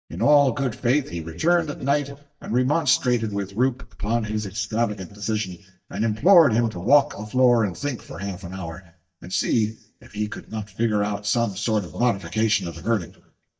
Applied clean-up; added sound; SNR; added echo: neural mask model DeepFilterNet 3.